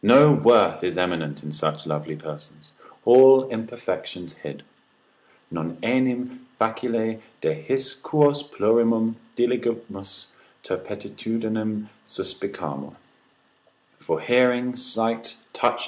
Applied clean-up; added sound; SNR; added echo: none; none; none; none.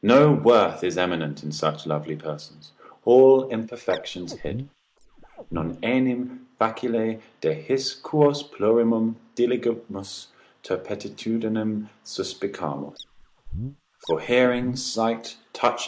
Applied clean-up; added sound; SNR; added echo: neural mask model Resemble Enhance denoiser.